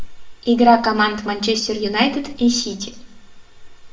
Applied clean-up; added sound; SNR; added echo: none; none; none; reverberation time 0.5 s.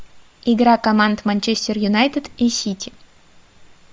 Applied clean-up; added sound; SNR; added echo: none; none; none; none.